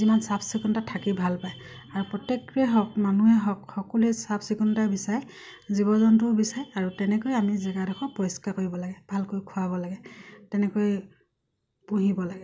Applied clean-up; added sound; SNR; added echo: none; none; none; none.